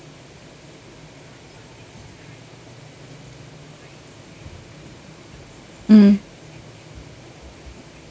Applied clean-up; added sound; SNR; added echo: none; none; none; none.